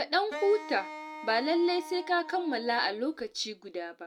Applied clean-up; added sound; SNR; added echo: none; Wind instrument, woodwind instrument; 13 dB; none.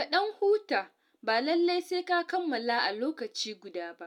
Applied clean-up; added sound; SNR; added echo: none; none; none; none.